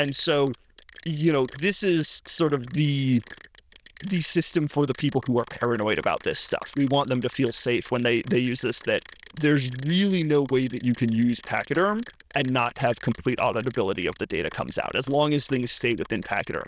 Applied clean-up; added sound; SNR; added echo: neural diffusion model UNIVERSE++.